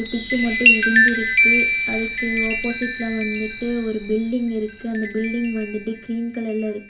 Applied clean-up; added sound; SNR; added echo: none; Chime; -3 dB; reverberation time 0.3 s.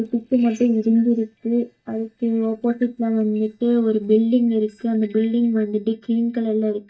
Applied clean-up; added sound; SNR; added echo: neural mask model DeepFilterNet 3.